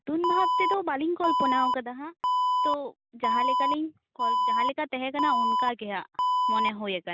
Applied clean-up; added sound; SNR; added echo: none; Alarm; -4 dB; none.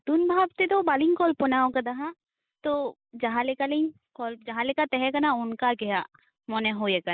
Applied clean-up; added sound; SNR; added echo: neural mask model Resemble Enhance denoiser.